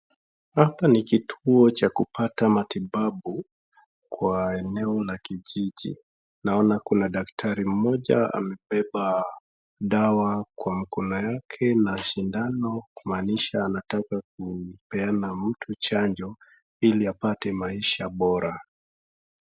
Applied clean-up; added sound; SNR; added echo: none; none; none; none.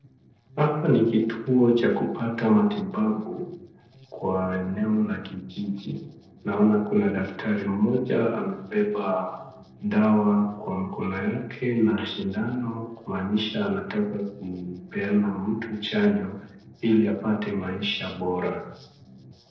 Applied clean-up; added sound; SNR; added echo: neural separator model SepFormer DNS4.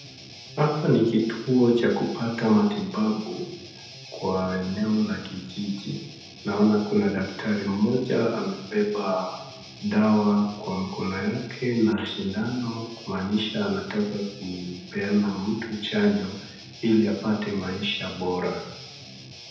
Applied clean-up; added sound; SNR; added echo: none; Guitar; 18 dB; reverberation time 0.9 s.